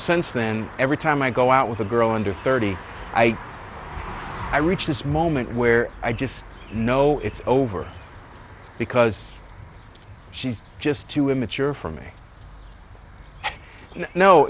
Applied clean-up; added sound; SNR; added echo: none; none; none; none.